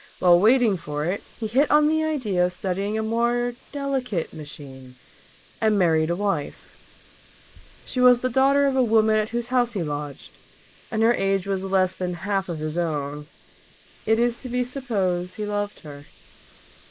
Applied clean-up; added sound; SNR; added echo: neural mask model Resemble Enhance denoiser.